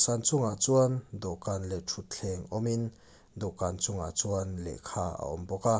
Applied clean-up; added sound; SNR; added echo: none; none; none; none.